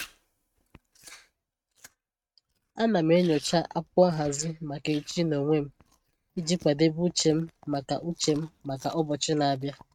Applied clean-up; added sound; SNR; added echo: neural mask model RNNoise.